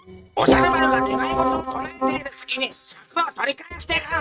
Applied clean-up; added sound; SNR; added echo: neural mask model RNNoise.